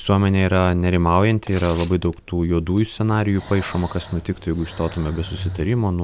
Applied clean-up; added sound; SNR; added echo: none; Breathing + Tearing; 16 dB; none.